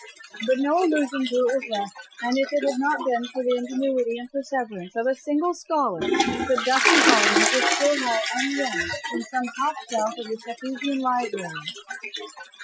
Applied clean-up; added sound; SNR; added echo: classical method Wiener filter.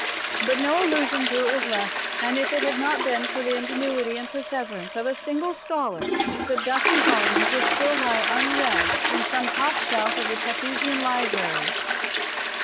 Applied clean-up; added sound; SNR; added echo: none; Toilet flush; -2 dB; none.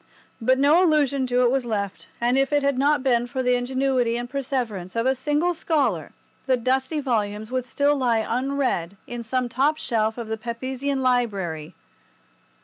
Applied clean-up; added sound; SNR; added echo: none; none; none; none.